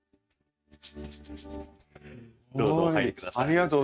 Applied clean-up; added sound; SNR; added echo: neural mask model RNNoise.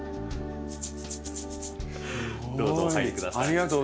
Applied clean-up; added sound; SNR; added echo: none; Rattle (instrument); 12 dB; none.